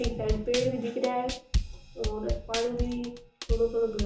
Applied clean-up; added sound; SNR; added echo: none; Drum kit; 2 dB; reverberation time 0.7 s.